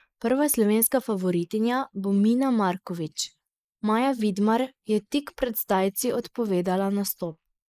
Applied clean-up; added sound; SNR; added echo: neural mask model Resemble Enhance denoiser.